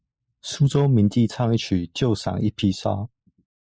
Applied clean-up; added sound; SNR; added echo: neural mask model Resemble Enhance denoiser.